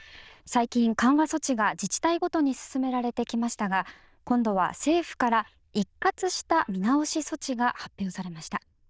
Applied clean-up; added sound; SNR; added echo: neural diffusion model UNIVERSE++.